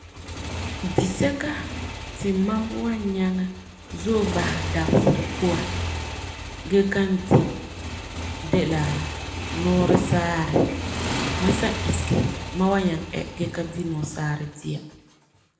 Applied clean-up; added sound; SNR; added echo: none; Motorcycle; 7 dB; reverberation time 0.9 s.